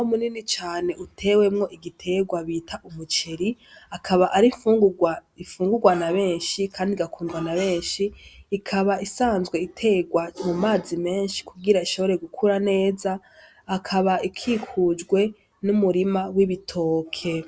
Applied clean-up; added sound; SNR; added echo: none; none; none; none.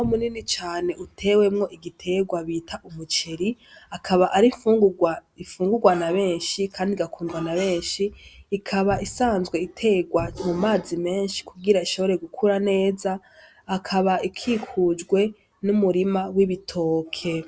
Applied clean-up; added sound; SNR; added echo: none; Cupboard open or close; 15 dB; none.